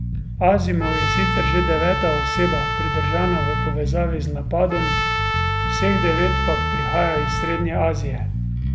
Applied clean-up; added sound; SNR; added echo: none; Trumpet + Bass guitar; -2 dB; none.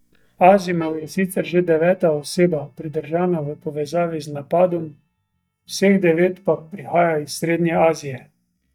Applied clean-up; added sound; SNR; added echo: neural mask model DeepFilterNet 3.